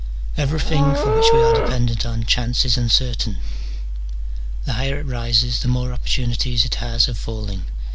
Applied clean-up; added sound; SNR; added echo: none; Livestock, farm animals, working animals; 7 dB; none.